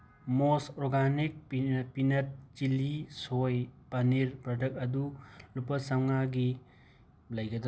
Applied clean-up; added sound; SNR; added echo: none; none; none; none.